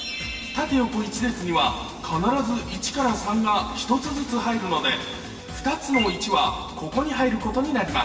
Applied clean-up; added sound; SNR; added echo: none; none; none; reverberation time 2.0 s.